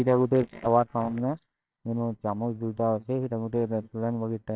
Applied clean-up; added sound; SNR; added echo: neural separator model SepFormer WHAMR!.